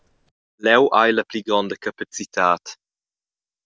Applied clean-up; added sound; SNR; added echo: neural mask model DeepFilterNet 3.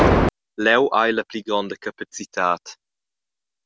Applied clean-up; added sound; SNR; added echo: none; Fireworks; 2 dB; none.